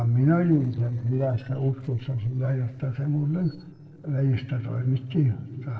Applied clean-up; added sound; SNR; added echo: neural separator model SepFormer DNS4.